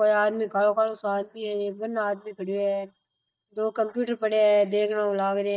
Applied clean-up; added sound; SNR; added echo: neural mask model DeepFilterNet 3.